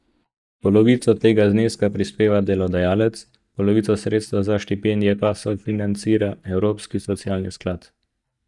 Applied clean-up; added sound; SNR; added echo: neural mask model DeepFilterNet 3.